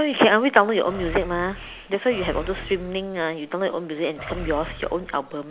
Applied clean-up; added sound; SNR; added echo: none; Animal; 13 dB; none.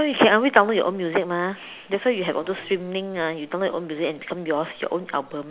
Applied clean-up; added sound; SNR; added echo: none; none; none; none.